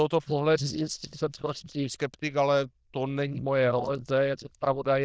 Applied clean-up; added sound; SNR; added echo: neural diffusion model UNIVERSE++.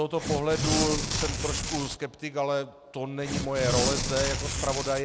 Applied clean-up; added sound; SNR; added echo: none; Tearing; 0 dB; none.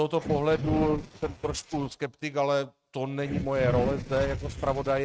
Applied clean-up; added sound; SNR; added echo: neural mask model RNNoise.